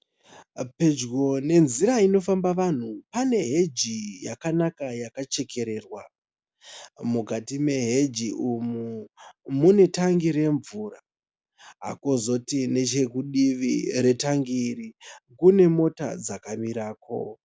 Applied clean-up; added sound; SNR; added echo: none; none; none; none.